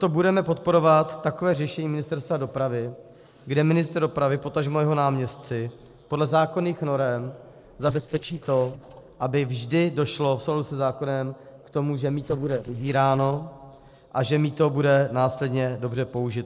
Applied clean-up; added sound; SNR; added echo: neural separator model SepFormer DNS4.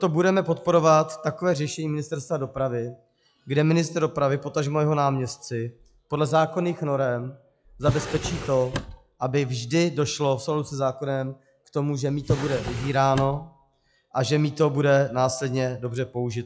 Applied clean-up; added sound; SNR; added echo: classical method log-MMSE.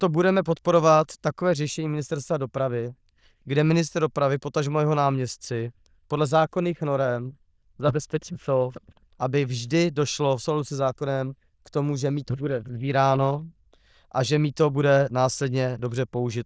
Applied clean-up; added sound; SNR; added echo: neural diffusion model UNIVERSE++.